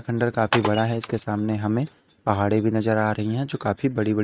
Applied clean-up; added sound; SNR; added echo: neural mask model RNNoise.